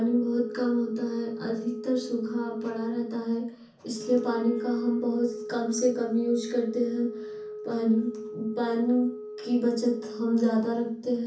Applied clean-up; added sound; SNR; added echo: none; Wind instrument, woodwind instrument; 11 dB; reverberation time 0.6 s.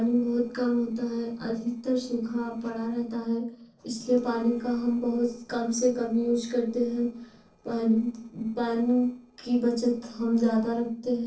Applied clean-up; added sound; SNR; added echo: neural separator model SepFormer DNS4.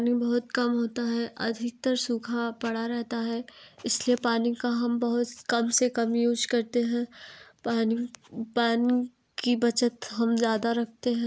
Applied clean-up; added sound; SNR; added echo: none; none; none; none.